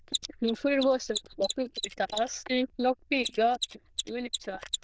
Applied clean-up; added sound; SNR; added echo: neural diffusion model UNIVERSE++.